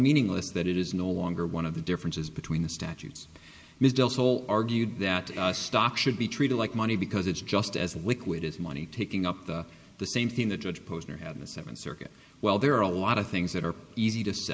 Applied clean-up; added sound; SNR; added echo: none; none; none; reverberation time 1.8 s.